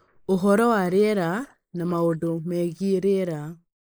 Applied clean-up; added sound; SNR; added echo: neural mask model Resemble Enhance denoiser.